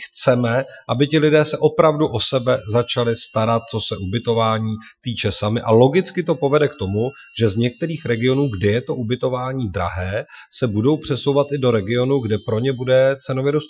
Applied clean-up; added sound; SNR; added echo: classical method Wiener filter.